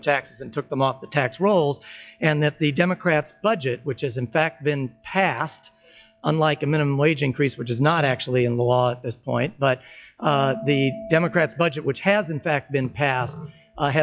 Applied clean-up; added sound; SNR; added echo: classical method log-MMSE.